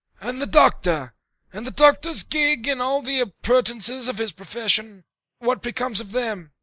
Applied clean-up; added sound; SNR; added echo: neural mask model Resemble Enhance denoiser.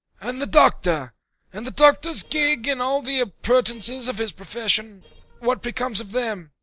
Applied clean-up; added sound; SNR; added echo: neural separator model SepFormer DNS4.